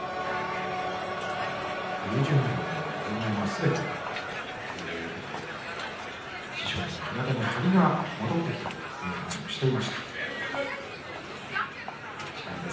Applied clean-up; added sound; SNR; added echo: none; Crowd; 3 dB; reverberation time 0.9 s.